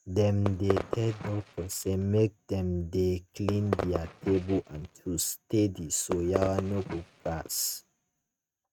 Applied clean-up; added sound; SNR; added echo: neural mask model RNNoise.